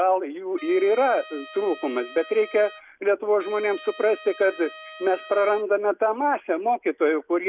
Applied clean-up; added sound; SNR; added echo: none; Trumpet; 18 dB; none.